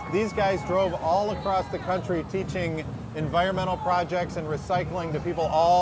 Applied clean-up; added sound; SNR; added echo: none; none; none; none.